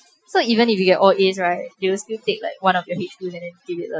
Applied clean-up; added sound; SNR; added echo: classical method Wiener filter.